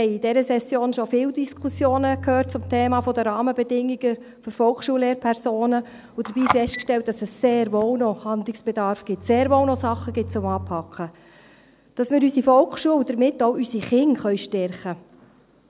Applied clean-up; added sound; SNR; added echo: none; Bowed string instrument + Telephone; 11 dB; none.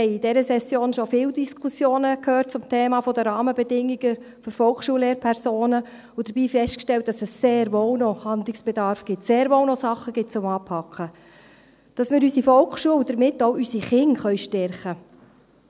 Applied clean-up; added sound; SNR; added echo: none; none; none; none.